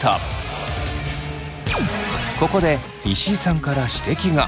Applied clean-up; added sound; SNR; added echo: none; none; none; none.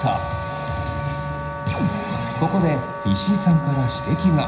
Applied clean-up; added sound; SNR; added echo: none; Wind instrument, woodwind instrument; 9 dB; reverberation time 0.9 s.